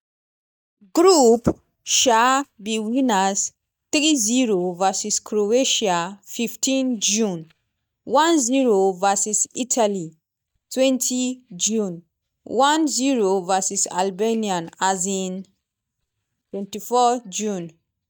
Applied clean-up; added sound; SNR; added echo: neural mask model DeepFilterNet 3.